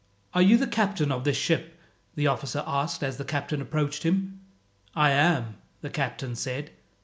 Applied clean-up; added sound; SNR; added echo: none; none; none; none.